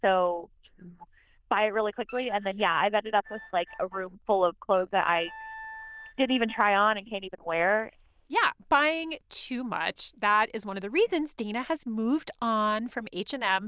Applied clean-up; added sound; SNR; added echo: neural diffusion model UNIVERSE++.